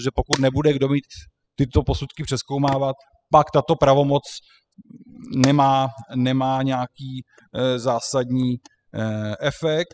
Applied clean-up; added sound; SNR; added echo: classical method spectral subtraction.